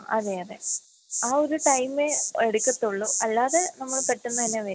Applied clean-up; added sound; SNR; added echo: none; Insect; 4 dB; none.